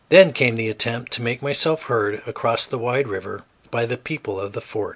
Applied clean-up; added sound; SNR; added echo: none; none; none; none.